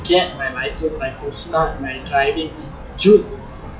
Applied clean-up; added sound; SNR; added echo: classical method log-MMSE.